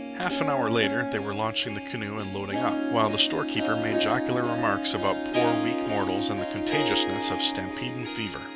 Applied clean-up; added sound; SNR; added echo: none; Harp; 0 dB; none.